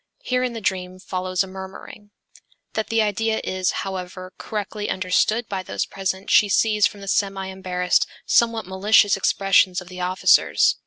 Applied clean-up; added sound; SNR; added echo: none; none; none; none.